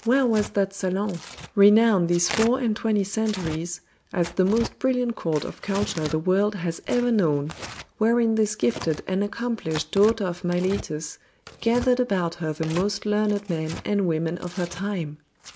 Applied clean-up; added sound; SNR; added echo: none; Tearing; 16 dB; none.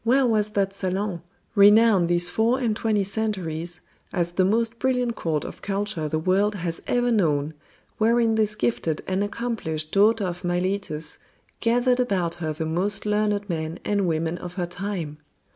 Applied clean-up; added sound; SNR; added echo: none; none; none; none.